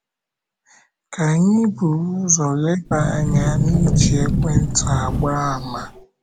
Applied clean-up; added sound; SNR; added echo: none; Sliding door; -1 dB; none.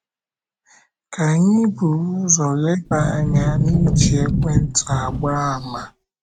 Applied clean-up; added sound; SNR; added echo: neural mask model RNNoise.